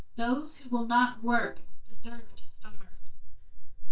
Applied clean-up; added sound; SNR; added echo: neural mask model DeepFilterNet 3.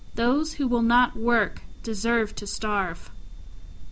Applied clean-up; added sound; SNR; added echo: none; none; none; none.